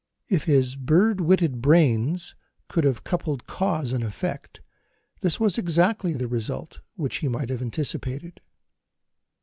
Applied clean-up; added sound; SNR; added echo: none; none; none; none.